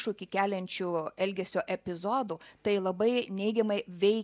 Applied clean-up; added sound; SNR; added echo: none; none; none; none.